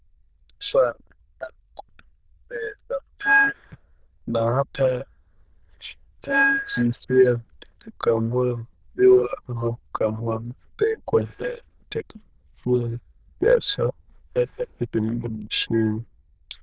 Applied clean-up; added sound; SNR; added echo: neural diffusion model UNIVERSE++.